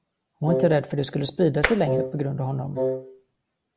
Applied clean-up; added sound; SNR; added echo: none; Tap + Wind instrument, woodwind instrument; 2 dB; none.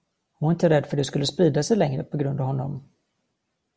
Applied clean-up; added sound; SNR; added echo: none; none; none; none.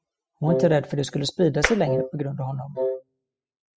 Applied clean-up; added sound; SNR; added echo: classical method spectral subtraction.